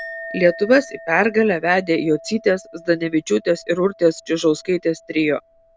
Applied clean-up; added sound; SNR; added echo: none; Chink, clink; 20 dB; none.